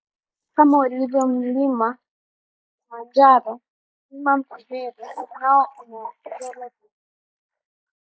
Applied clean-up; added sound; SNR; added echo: neural mask model Resemble Enhance denoiser.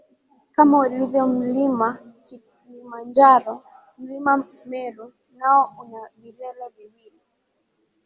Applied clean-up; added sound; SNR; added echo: none; none; none; none.